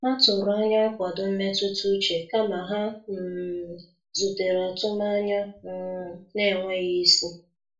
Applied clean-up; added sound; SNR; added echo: none; none; none; reverberation time 0.3 s.